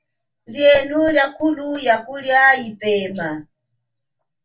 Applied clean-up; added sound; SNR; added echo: none; none; none; reverberation time 0.1 s.